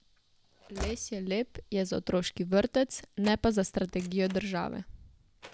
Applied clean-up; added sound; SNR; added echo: none; Slam / Train; 16 dB; none.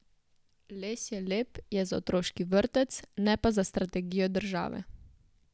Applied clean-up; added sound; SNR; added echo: none; none; none; none.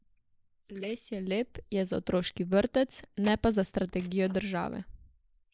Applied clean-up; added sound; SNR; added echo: neural mask model Resemble Enhance denoiser.